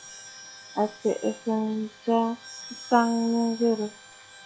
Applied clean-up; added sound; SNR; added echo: classical method log-MMSE.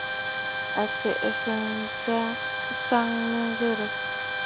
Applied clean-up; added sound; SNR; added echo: none; Tools + Bowed string instrument; 0 dB; none.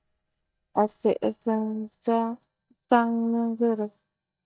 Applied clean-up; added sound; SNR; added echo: neural mask model DeepFilterNet 3.